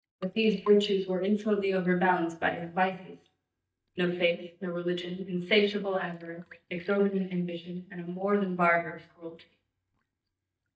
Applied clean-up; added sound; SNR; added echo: neural mask model DeepFilterNet 3.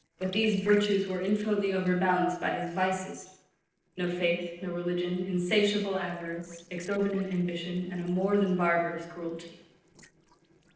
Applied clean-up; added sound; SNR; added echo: neural separator model SepFormer DNS4.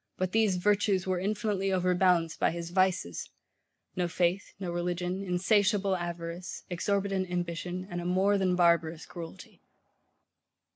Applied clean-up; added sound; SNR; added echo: none; none; none; none.